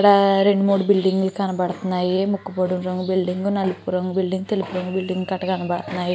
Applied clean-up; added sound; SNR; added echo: none; none; none; none.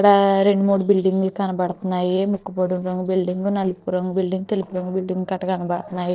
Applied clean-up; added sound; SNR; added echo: neural separator model SepFormer DNS4.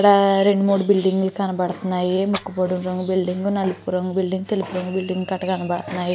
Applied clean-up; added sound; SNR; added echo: none; Fire; 18 dB; none.